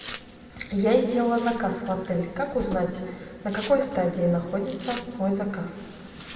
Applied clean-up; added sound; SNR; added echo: none; Domestic sounds, home sounds; 14 dB; reverberation time 1.8 s.